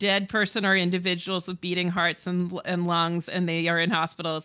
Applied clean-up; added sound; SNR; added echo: none; none; none; none.